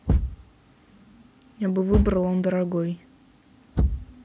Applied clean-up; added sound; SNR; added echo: none; Thump, thud; 1 dB; none.